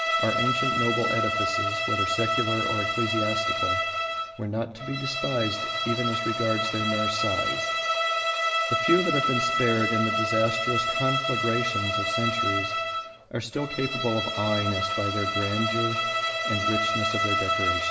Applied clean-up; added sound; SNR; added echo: none; Bowed string instrument; -3 dB; reverberation time 1.4 s.